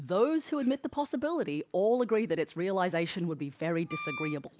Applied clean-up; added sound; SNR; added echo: none; Wind instrument, woodwind instrument; 10 dB; none.